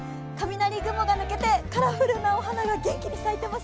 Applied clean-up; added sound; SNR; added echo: none; Cheering; 15 dB; none.